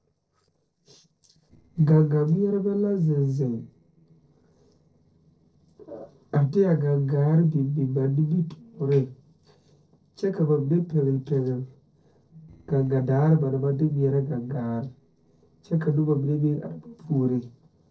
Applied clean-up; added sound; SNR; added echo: neural separator model SepFormer DNS4.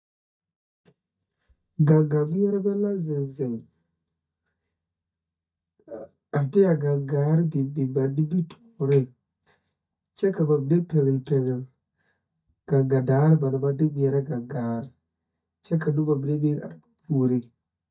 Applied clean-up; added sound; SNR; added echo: neural mask model DeepFilterNet 3.